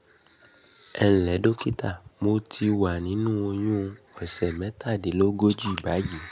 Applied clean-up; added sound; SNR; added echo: none; Camera; 15 dB; none.